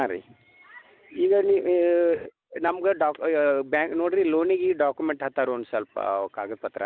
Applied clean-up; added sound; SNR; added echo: none; none; none; none.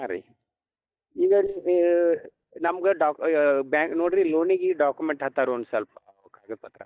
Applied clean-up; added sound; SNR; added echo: neural mask model DeepFilterNet 3.